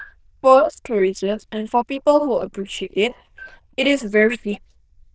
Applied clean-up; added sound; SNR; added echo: neural diffusion model UNIVERSE++.